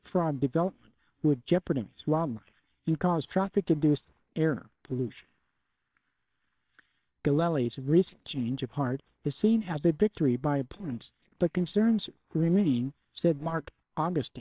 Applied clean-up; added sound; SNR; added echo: neural separator model SepFormer WHAMR!.